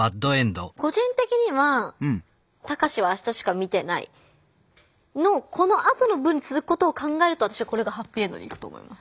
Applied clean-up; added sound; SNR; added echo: none; none; none; none.